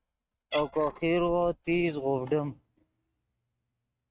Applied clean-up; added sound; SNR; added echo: neural mask model RNNoise.